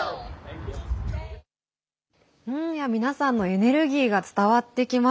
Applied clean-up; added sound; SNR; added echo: none; none; none; none.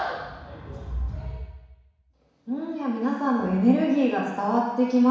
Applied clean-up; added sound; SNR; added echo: none; none; none; reverberation time 1.1 s.